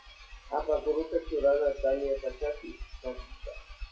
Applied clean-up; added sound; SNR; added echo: classical method WPE with log-MMSE.